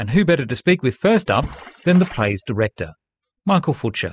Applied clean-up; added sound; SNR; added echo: classical method spectral subtraction.